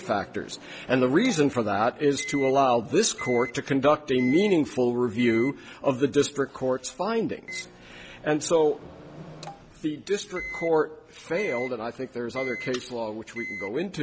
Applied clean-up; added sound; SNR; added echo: none; Microwave oven; 16 dB; none.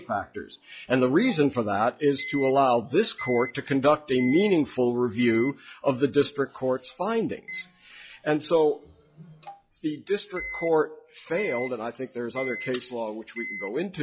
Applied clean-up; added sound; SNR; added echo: classical method log-MMSE.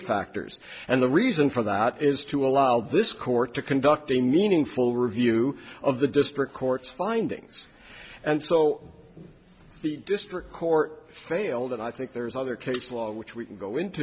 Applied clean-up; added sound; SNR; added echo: none; none; none; none.